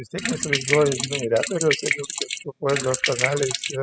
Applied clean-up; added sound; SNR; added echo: classical method spectral subtraction.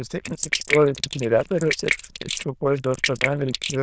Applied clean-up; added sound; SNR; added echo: neural diffusion model UNIVERSE++.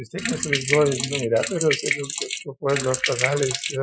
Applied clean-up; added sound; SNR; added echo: classical method Wiener filter.